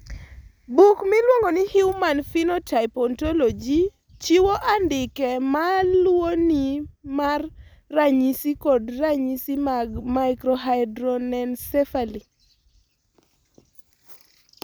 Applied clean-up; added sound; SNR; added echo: none; none; none; none.